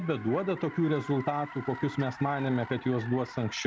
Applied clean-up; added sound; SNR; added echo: none; Car; 15 dB; none.